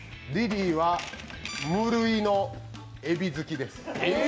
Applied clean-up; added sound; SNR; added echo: none; Guitar + Tools; 14 dB; none.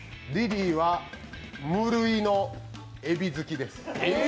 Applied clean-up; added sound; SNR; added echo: none; none; none; none.